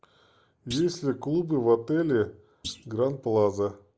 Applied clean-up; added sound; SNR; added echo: neural mask model Resemble Enhance denoiser.